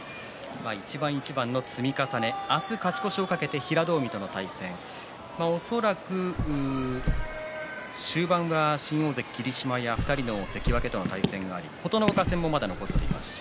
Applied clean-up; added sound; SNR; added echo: none; Car; 2 dB; none.